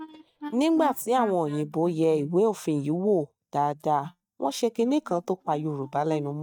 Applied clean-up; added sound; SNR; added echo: neural mask model DeepFilterNet 3.